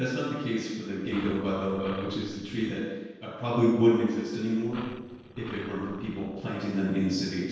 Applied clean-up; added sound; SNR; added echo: neural separator model SepFormer DNS4.